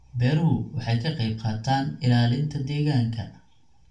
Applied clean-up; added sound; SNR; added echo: none; none; none; reverberation time 0.3 s.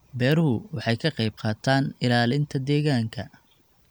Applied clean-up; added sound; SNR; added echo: none; none; none; none.